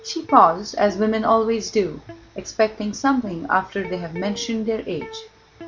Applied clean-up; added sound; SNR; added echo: none; Electric guitar; 19 dB; none.